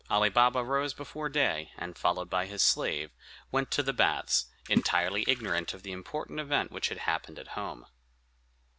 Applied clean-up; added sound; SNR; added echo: neural separator model SepFormer DNS4.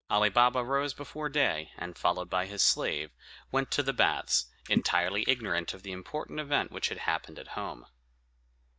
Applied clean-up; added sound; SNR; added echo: neural mask model DeepFilterNet 3.